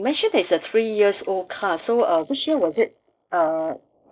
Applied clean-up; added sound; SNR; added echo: neural mask model Resemble Enhance denoiser.